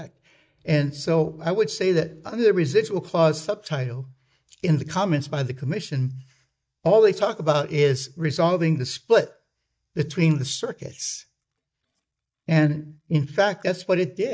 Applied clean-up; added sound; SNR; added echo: neural mask model DeepFilterNet 3.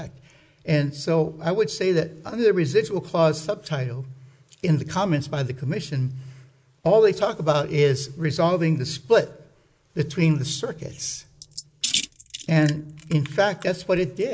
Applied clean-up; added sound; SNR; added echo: neural mask model Resemble Enhance denoiser.